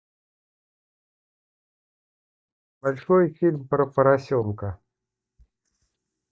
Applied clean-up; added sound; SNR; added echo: neural mask model DeepFilterNet 3.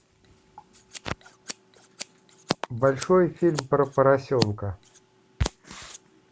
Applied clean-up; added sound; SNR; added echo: none; Scissors; 11 dB; none.